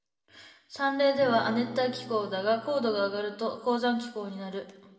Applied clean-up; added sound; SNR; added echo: none; Acoustic guitar / Strum; 15 dB; reverberation time 1.1 s.